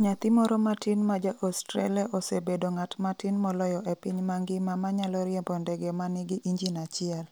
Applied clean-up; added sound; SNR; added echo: none; none; none; none.